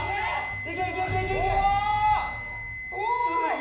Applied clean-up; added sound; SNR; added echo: none; Wind instrument, woodwind instrument; 9 dB; reverberation time 0.7 s.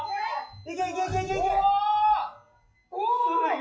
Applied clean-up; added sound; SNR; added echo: classical method WPE with log-MMSE.